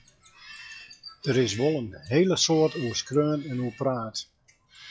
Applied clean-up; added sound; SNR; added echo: classical method log-MMSE.